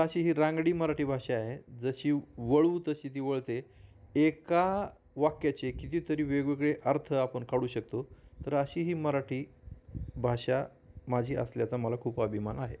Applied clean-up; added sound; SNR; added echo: none; none; none; none.